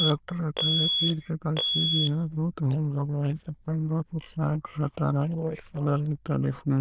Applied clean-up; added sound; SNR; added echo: neural diffusion model UNIVERSE++.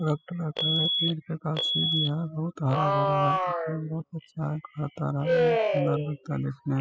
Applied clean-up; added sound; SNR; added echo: classical method spectral subtraction.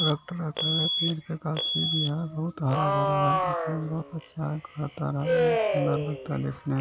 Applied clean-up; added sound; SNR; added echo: none; Alarm; -1 dB; none.